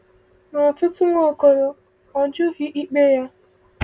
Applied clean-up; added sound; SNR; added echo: none; none; none; none.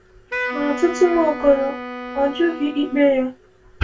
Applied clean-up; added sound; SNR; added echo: none; Wind instrument, woodwind instrument; 10 dB; reverberation time 0.1 s.